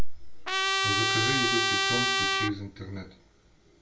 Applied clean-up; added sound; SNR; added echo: none; Trumpet; -4 dB; reverberation time 0.3 s.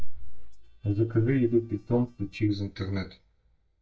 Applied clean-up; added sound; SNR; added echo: neural mask model DeepFilterNet 3.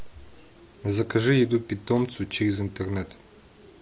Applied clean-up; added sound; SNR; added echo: none; none; none; none.